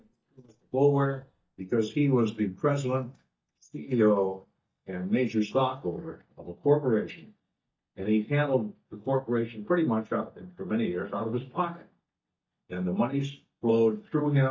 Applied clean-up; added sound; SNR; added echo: neural mask model DeepFilterNet 3.